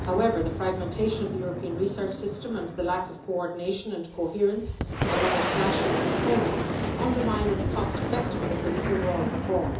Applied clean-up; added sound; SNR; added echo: none; Boom; 0 dB; reverberation time 0.6 s.